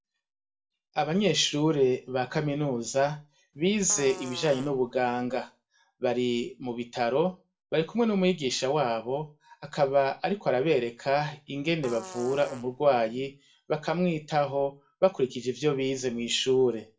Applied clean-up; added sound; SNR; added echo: none; Fart; 17 dB; reverberation time 0.3 s.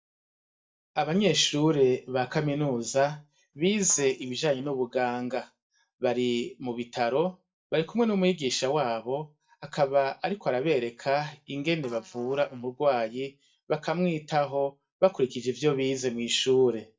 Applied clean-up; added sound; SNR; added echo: neural mask model DeepFilterNet 3.